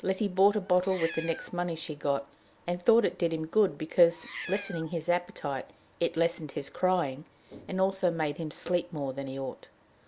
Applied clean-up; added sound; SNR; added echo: none; Meow; 15 dB; none.